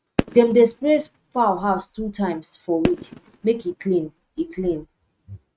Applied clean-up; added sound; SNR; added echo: neural mask model RNNoise.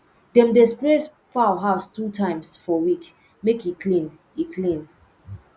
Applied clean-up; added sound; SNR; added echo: none; none; none; none.